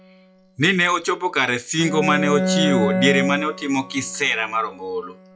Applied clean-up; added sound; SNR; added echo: classical method log-MMSE.